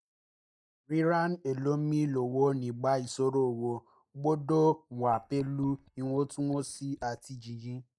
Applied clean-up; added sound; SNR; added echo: neural mask model DeepFilterNet 3.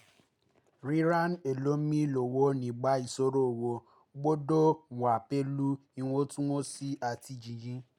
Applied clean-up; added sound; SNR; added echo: none; none; none; none.